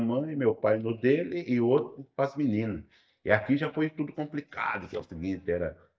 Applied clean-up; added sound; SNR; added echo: neural mask model DeepFilterNet 3.